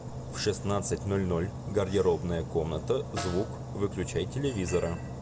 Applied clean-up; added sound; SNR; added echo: none; Snare drum; 15 dB; none.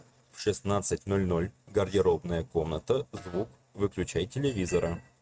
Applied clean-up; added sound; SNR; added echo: neural mask model RNNoise.